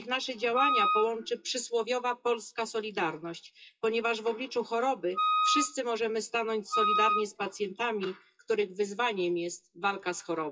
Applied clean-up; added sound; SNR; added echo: classical method WPE with log-MMSE.